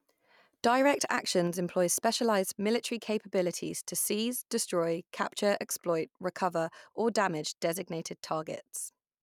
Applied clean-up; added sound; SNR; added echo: none; none; none; none.